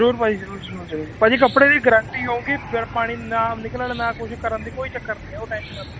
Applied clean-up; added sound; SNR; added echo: none; Cricket / Chicken, rooster; 13 dB; none.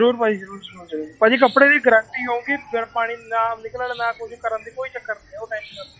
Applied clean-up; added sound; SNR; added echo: classical method log-MMSE.